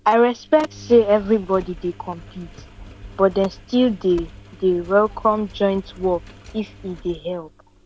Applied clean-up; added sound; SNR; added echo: none; Engine; 20 dB; none.